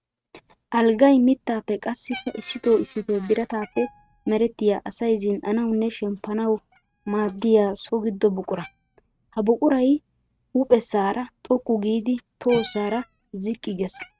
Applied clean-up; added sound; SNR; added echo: neural mask model RNNoise.